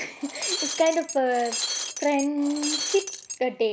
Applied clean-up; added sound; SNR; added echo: none; Shatter; 5 dB; none.